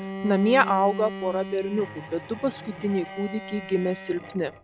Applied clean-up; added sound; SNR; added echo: none; Bowed string instrument; 11 dB; none.